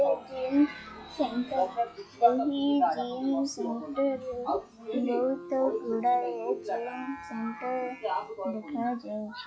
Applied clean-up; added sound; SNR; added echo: classical method log-MMSE.